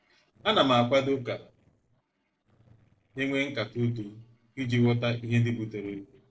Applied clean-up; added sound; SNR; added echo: neural separator model SepFormer DNS4.